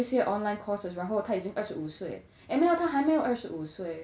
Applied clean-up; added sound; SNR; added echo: none; none; none; none.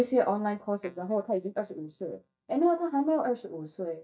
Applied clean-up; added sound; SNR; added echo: neural mask model DeepFilterNet 3.